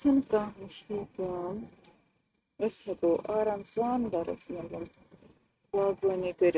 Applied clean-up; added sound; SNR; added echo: neural mask model RNNoise.